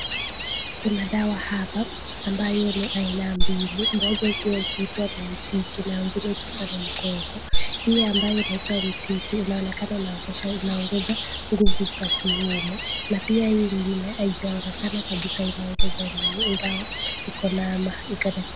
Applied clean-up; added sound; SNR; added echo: none; Gull, seagull; 0 dB; none.